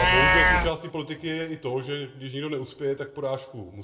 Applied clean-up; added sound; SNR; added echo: none; Livestock, farm animals, working animals; -4 dB; reverberation time 0.6 s.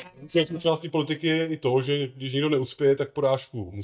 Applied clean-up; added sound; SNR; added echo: neural mask model DeepFilterNet 3.